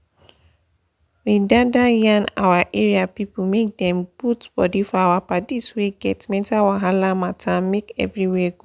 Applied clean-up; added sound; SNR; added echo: none; none; none; none.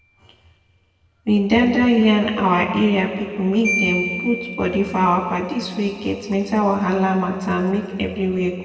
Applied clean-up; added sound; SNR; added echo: none; Marimba, xylophone; 14 dB; reverberation time 2.2 s.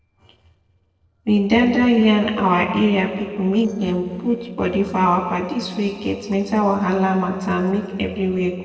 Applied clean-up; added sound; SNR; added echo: neural separator model SepFormer DNS4.